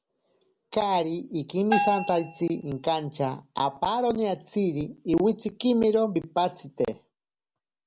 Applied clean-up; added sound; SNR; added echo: none; Bell; 4 dB; none.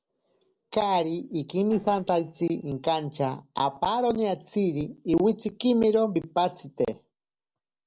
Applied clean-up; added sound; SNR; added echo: neural separator model SepFormer DNS4.